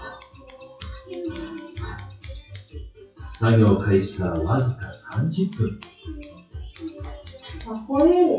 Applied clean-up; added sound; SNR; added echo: classical method WPE with log-MMSE.